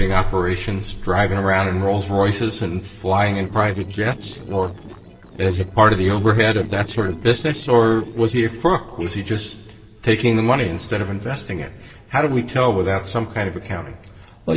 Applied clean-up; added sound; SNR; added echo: neural separator model SepFormer DNS4.